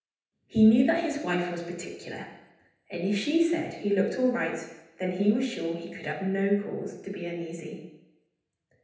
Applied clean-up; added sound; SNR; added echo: none; none; none; reverberation time 0.9 s.